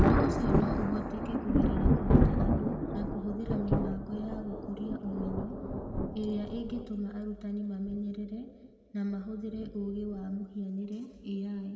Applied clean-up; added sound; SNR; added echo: none; Thunder; -5 dB; reverberation time 1.7 s.